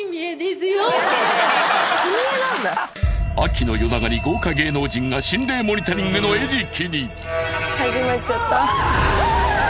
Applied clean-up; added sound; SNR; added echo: none; Keys jangling + Fart; 18 dB; none.